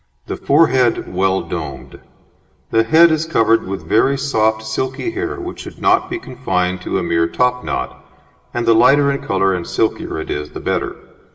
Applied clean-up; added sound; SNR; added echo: none; none; none; reverberation time 1.4 s.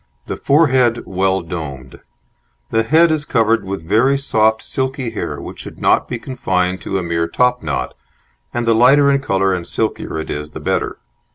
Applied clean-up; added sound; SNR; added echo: none; none; none; none.